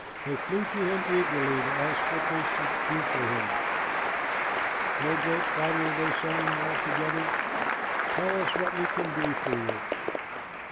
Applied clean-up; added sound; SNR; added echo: none; Applause; -4 dB; none.